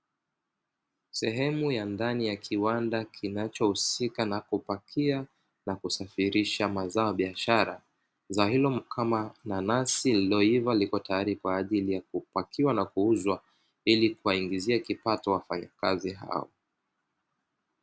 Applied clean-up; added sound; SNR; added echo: none; none; none; none.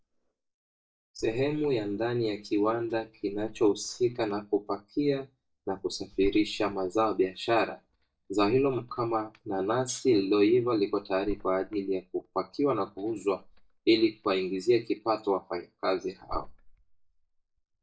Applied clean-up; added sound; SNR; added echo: neural mask model DeepFilterNet 3.